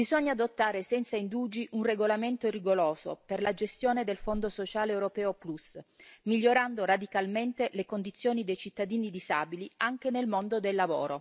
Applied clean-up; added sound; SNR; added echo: none; none; none; none.